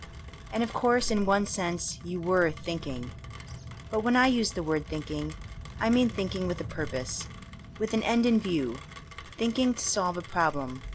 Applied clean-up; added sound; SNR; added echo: none; Rain; 13 dB; none.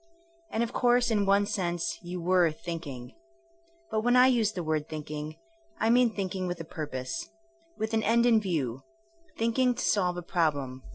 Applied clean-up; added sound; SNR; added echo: none; none; none; none.